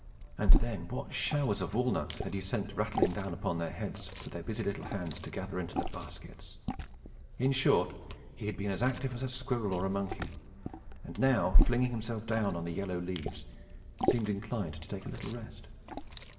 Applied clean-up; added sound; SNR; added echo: none; Liquid; -2 dB; reverberation time 2.5 s.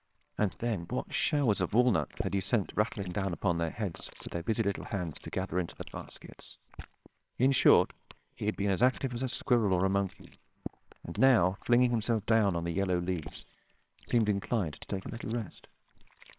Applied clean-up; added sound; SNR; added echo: neural separator model SepFormer WHAMR!.